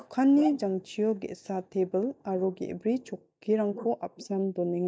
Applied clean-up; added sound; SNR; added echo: neural mask model DeepFilterNet 3.